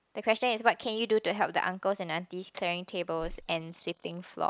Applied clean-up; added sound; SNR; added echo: neural mask model Resemble Enhance denoiser.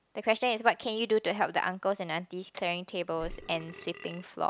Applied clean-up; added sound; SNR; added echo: none; Burping, eructation; 14 dB; none.